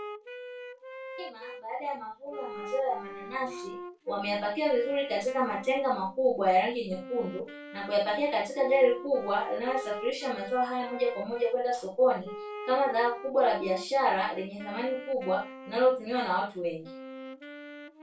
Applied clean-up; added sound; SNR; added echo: none; Wind instrument, woodwind instrument; 14 dB; reverberation time 0.2 s.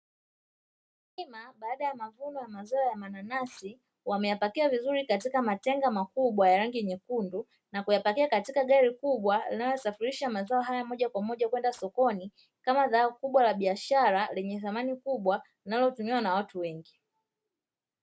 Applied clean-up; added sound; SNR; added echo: none; none; none; none.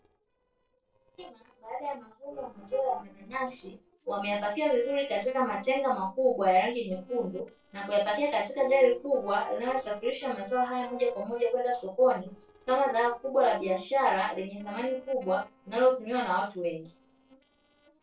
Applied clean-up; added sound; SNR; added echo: neural separator model SepFormer DNS4.